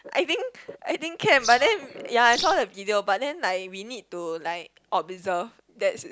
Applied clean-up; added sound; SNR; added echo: none; Bird vocalization, bird call, bird song; 10 dB; none.